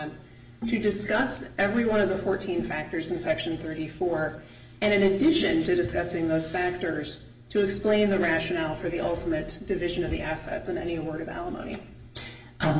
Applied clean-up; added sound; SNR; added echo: none; none; none; reverberation time 0.7 s.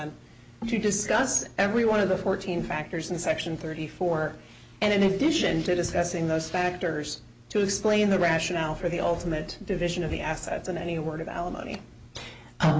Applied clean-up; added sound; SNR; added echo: none; none; none; none.